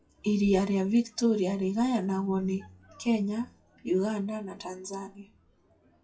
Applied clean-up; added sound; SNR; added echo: classical method WPE with log-MMSE.